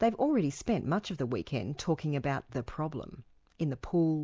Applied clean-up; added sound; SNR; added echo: none; none; none; none.